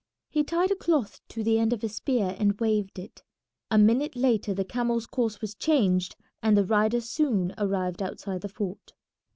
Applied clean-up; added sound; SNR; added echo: none; none; none; none.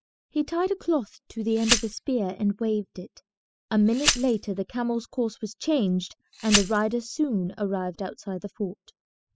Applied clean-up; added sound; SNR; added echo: classical method spectral subtraction.